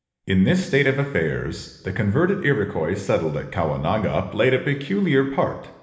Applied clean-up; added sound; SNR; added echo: none; none; none; reverberation time 1.1 s.